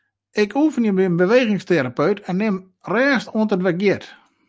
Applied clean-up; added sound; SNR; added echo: none; none; none; none.